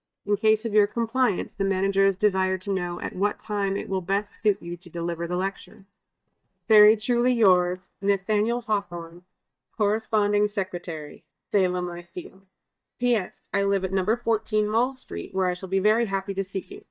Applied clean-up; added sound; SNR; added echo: neural mask model DeepFilterNet 3.